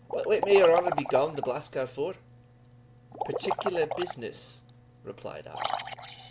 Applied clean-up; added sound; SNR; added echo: none; Liquid; 6 dB; none.